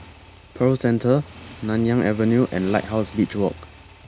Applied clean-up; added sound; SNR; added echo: none; Motorcycle / Engine; 19 dB; none.